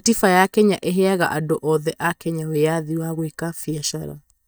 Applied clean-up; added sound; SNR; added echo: neural mask model DeepFilterNet 3.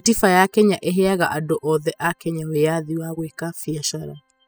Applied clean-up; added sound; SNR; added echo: classical method spectral subtraction.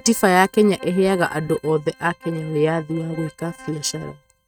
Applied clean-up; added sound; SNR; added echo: neural mask model RNNoise.